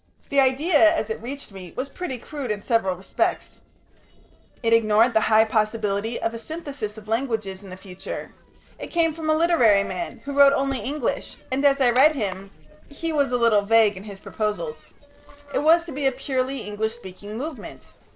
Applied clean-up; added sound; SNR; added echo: neural separator model SepFormer DNS4.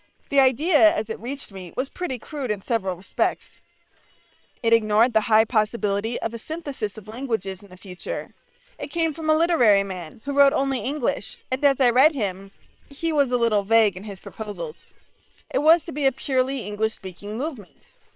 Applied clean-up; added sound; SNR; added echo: neural separator model SepFormer WHAM!.